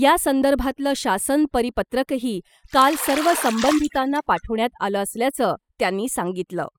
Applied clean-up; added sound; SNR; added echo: classical method spectral subtraction.